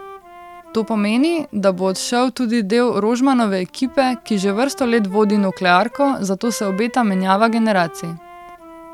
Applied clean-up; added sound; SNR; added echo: none; Wind instrument, woodwind instrument; 20 dB; none.